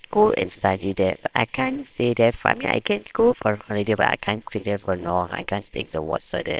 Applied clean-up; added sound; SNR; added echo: neural separator model SepFormer WHAMR!.